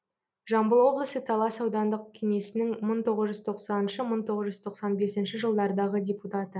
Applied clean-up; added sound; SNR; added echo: none; none; none; none.